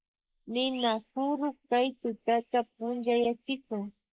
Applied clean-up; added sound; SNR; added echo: neural mask model Resemble Enhance denoiser.